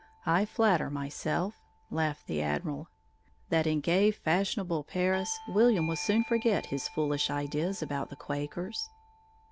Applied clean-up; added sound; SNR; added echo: none; Bell / Doorbell; 20 dB; none.